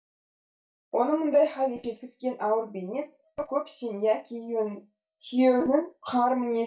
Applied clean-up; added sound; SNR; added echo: neural mask model DeepFilterNet 3.